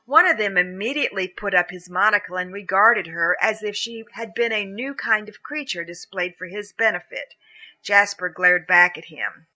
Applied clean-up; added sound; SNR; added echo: none; none; none; none.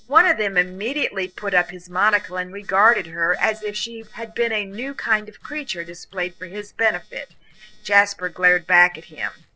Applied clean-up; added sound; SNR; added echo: neural separator model SepFormer DNS4.